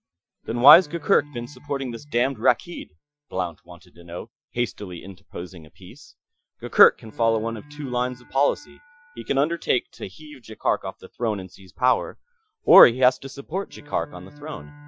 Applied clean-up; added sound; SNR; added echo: classical method Wiener filter.